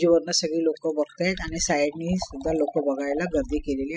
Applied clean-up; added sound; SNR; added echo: classical method spectral subtraction.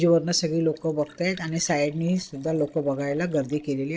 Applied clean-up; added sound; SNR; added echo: neural separator model SepFormer DNS4.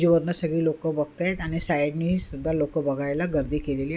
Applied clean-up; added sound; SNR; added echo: none; none; none; none.